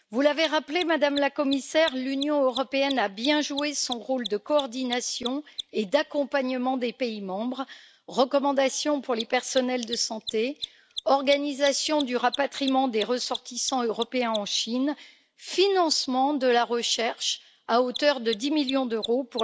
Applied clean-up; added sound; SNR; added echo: none; Mechanisms; 16 dB; none.